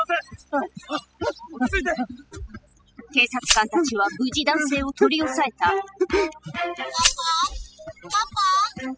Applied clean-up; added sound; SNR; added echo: classical method spectral subtraction.